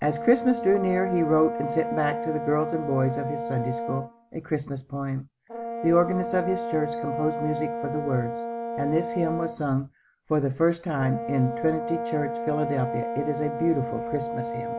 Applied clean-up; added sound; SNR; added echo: none; Brass instrument; 5 dB; none.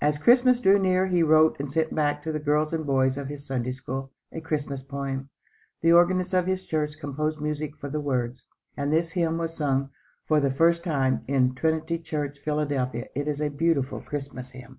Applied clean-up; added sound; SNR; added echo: none; none; none; none.